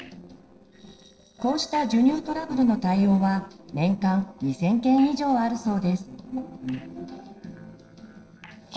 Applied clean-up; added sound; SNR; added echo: neural separator model SepFormer DNS4.